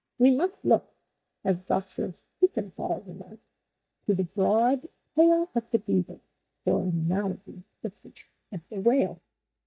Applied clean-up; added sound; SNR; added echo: neural mask model DeepFilterNet 3.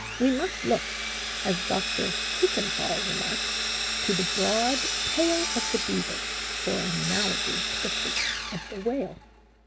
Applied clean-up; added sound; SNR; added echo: none; Sawing; -1 dB; none.